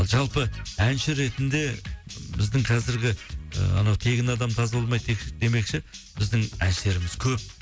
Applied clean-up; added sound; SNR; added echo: none; none; none; none.